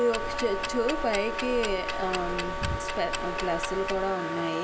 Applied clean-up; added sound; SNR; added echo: none; Wind instrument, woodwind instrument + Tick-tock; 3 dB; none.